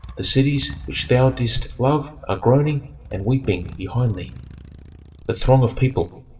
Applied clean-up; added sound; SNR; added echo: none; Motorcycle; 17 dB; reverberation time 0.8 s.